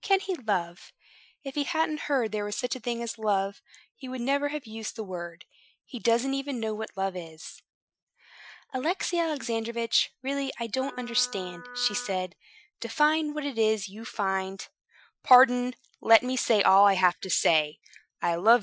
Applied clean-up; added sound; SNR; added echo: classical method Wiener filter.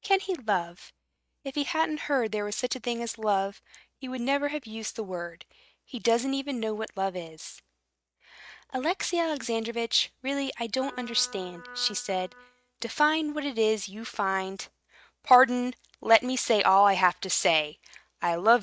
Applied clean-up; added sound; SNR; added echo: neural mask model RNNoise.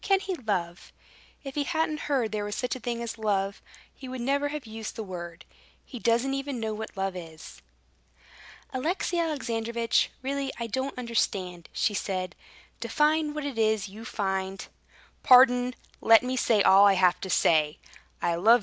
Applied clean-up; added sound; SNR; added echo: none; none; none; none.